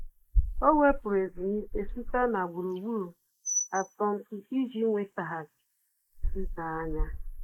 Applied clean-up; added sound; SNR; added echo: neural mask model Resemble Enhance denoiser.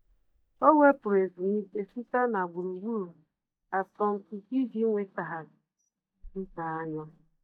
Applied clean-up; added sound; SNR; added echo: neural mask model DeepFilterNet 3.